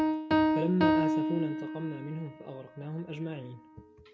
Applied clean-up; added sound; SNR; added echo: none; Piano; -5 dB; none.